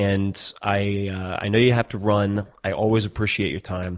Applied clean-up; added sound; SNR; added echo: neural separator model SepFormer DNS4.